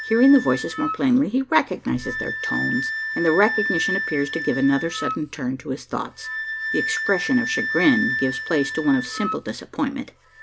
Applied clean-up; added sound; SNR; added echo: none; Wind instrument, woodwind instrument; 6 dB; none.